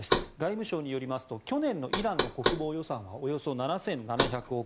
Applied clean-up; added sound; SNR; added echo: none; Knock; 2 dB; none.